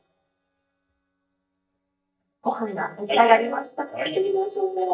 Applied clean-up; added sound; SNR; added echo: neural mask model DeepFilterNet 3.